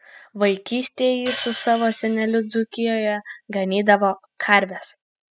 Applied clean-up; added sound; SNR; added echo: classical method spectral subtraction.